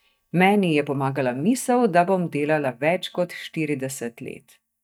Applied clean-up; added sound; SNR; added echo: neural mask model DeepFilterNet 3.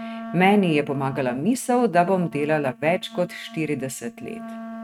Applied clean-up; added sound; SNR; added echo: neural mask model RNNoise.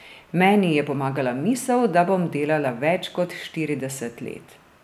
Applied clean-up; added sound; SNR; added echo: none; none; none; none.